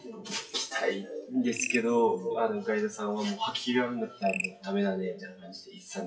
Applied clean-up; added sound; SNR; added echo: classical method WPE with log-MMSE.